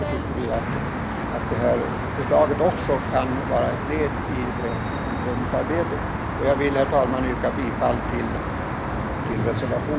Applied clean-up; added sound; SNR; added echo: none; Traffic noise, roadway noise; 1 dB; none.